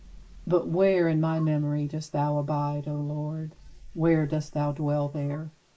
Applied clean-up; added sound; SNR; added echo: neural mask model Resemble Enhance denoiser.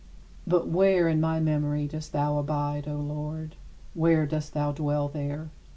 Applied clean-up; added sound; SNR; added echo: none; none; none; none.